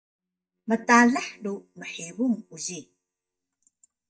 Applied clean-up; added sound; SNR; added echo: neural mask model DeepFilterNet 3.